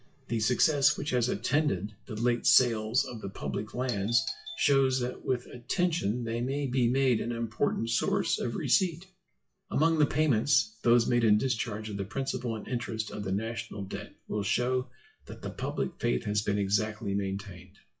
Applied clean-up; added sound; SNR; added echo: classical method WPE with log-MMSE.